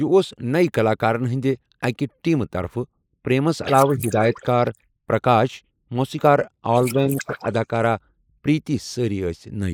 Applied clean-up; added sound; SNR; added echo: neural mask model Resemble Enhance denoiser.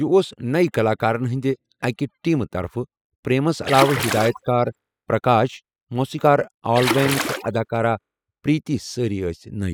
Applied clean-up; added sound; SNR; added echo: classical method spectral subtraction.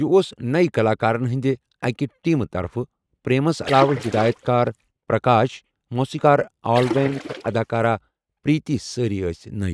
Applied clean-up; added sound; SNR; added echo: neural mask model RNNoise.